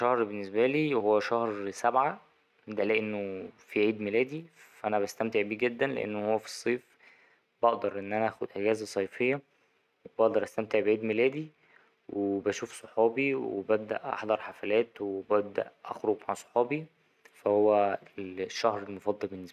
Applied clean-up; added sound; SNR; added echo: none; none; none; none.